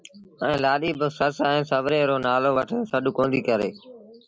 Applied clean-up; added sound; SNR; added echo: none; none; none; none.